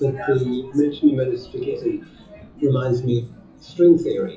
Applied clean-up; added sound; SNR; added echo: classical method WPE with log-MMSE.